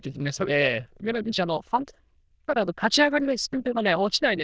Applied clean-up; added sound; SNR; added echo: neural diffusion model UNIVERSE++.